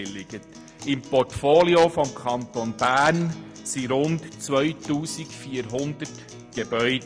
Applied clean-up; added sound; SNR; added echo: none; Acoustic guitar; 18 dB; none.